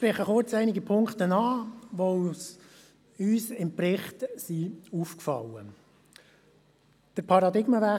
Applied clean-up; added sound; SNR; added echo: none; none; none; none.